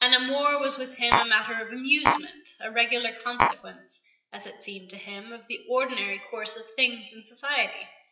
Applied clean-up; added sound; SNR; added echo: classical method WPE with log-MMSE.